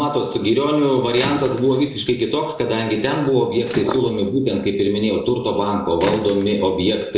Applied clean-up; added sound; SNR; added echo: none; Squeak / Rattle / Slam; 17 dB; reverberation time 0.6 s.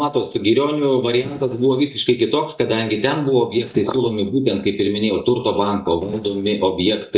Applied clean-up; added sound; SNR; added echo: neural mask model DeepFilterNet 3.